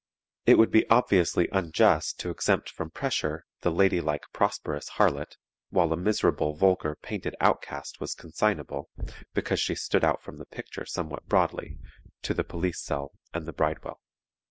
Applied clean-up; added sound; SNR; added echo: none; none; none; none.